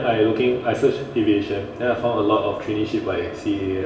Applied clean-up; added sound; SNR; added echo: none; none; none; reverberation time 2.1 s.